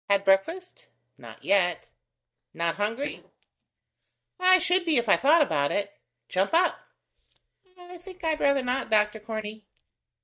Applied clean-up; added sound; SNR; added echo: neural mask model DeepFilterNet 3.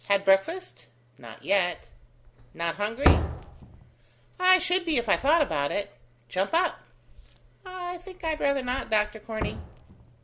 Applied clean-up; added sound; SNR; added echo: none; Slam; 6 dB; none.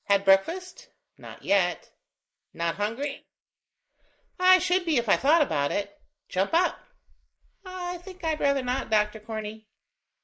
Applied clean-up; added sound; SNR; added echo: neural mask model Resemble Enhance denoiser.